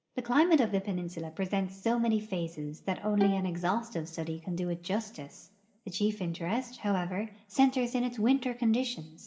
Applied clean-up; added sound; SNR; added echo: none; Bowed string instrument; 9 dB; reverberation time 1.1 s.